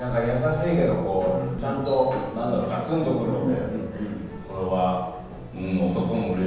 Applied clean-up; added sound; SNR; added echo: none; Fixed-wing aircraft, airplane; 18 dB; reverberation time 1.1 s.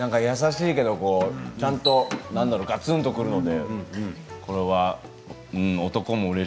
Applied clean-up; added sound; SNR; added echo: none; none; none; none.